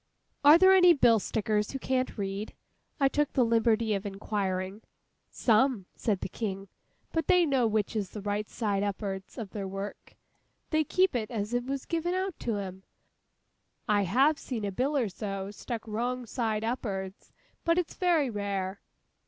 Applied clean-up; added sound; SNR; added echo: none; none; none; none.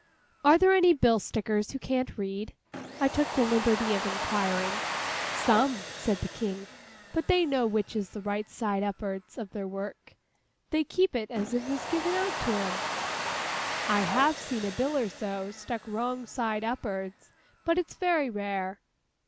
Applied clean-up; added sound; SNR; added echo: none; Domestic sounds, home sounds; 8 dB; none.